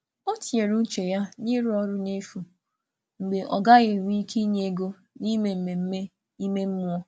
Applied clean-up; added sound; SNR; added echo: none; none; none; none.